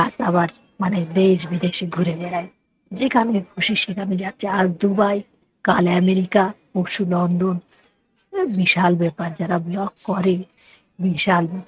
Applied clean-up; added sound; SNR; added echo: neural mask model RNNoise.